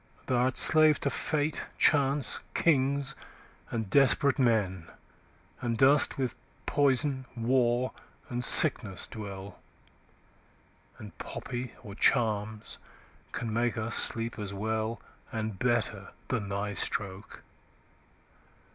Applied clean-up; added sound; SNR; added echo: none; none; none; none.